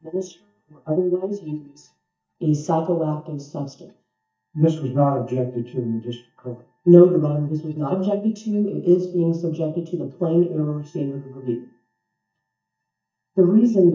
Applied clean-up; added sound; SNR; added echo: neural mask model DeepFilterNet 3.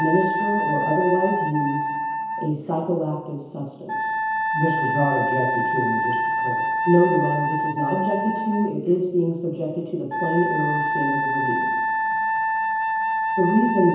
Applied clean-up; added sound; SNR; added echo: none; Wind instrument, woodwind instrument; 0 dB; reverberation time 1.0 s.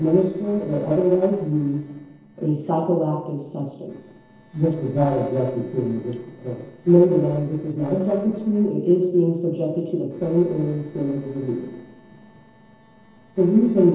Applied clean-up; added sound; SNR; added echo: neural separator model SepFormer DNS4.